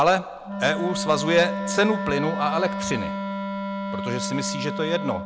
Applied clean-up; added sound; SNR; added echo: none; Wind instrument, woodwind instrument; 4 dB; none.